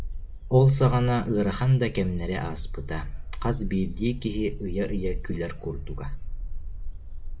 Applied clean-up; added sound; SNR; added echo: none; Bark; 6 dB; none.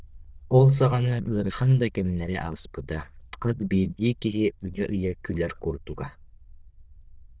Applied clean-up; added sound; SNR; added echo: neural diffusion model UNIVERSE++.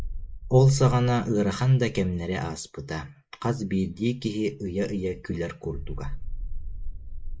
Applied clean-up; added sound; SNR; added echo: neural mask model Resemble Enhance denoiser.